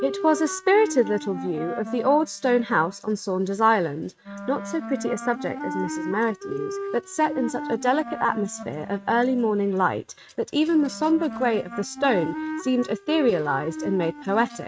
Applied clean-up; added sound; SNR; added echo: neural mask model RNNoise.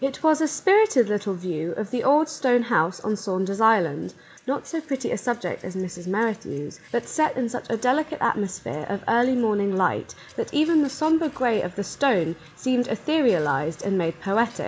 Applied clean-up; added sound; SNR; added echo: none; none; none; none.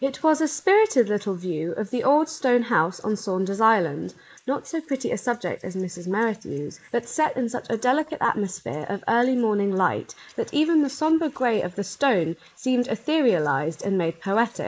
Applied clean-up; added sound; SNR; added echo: neural mask model Resemble Enhance denoiser.